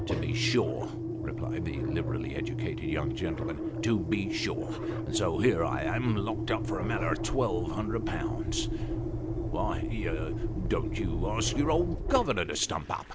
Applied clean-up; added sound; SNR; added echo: none; Engine; 0 dB; none.